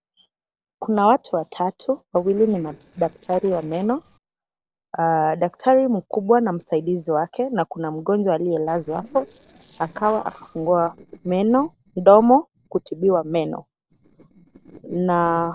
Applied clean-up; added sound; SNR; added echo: neural separator model SepFormer DNS4.